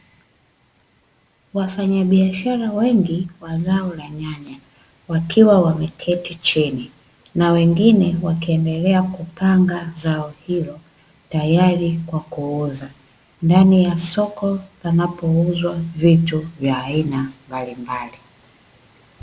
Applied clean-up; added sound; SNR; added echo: none; none; none; none.